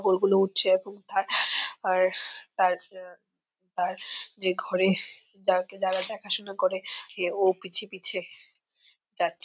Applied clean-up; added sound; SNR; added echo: none; none; none; none.